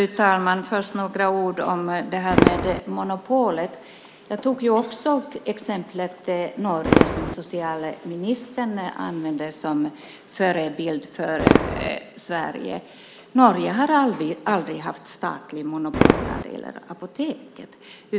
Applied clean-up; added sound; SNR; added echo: none; Fireworks; 4 dB; none.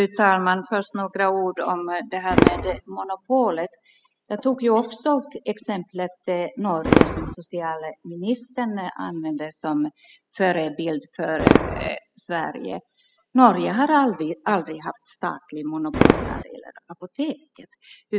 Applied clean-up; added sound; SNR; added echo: classical method spectral subtraction.